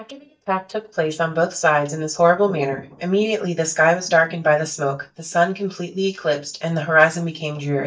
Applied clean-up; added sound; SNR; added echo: neural mask model DeepFilterNet 3.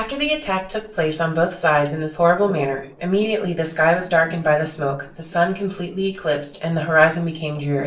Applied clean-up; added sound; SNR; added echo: neural separator model SepFormer DNS4.